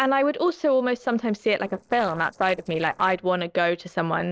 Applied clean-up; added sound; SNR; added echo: neural separator model SepFormer DNS4.